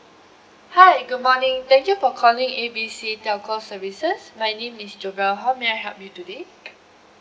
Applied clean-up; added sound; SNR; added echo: none; none; none; none.